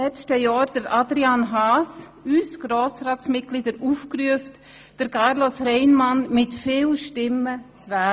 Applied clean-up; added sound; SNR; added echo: none; none; none; none.